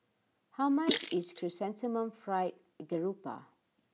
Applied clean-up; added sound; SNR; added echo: neural mask model Resemble Enhance denoiser.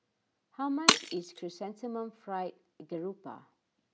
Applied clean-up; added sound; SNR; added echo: none; Shatter; -4 dB; none.